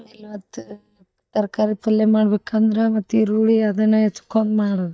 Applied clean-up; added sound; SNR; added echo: neural mask model DeepFilterNet 3.